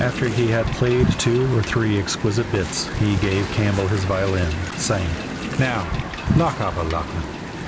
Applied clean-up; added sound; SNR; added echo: none; Wind; 5 dB; none.